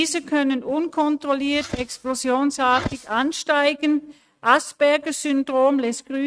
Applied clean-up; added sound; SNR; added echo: neural mask model RNNoise.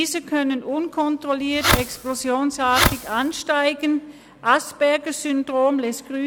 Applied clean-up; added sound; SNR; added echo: none; Fireworks; 1 dB; none.